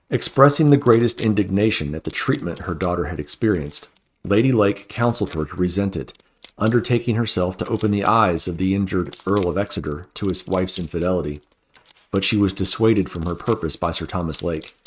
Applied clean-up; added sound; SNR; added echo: neural mask model RNNoise.